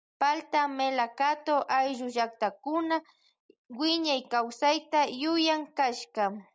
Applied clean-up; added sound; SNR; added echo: none; none; none; none.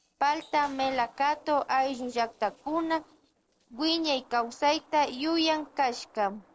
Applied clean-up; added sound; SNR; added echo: neural separator model SepFormer DNS4.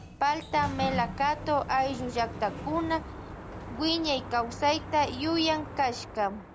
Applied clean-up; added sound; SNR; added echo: none; Sliding door; 10 dB; none.